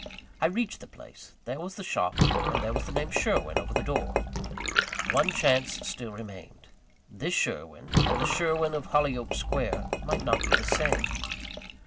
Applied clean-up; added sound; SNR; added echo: none; Bathtub (filling or washing) / Water + Tap / Glass; -1 dB; none.